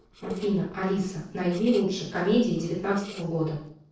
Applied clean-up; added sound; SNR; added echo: neural separator model SepFormer DNS4.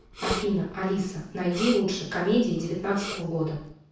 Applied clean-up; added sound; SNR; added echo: none; Respiratory sounds; 11 dB; reverberation time 0.6 s.